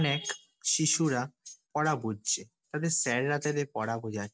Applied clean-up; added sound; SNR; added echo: none; none; none; none.